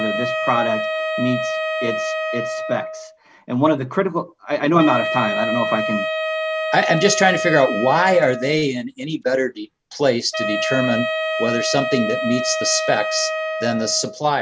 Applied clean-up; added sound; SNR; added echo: none; Wind instrument, woodwind instrument; 4 dB; none.